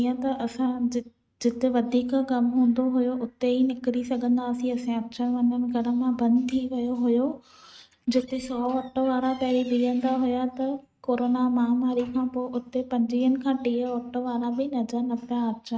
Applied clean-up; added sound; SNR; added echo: neural mask model RNNoise.